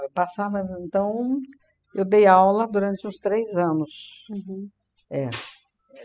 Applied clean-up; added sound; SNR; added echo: classical method spectral subtraction.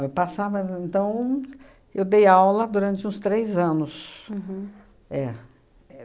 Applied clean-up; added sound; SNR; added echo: none; none; none; none.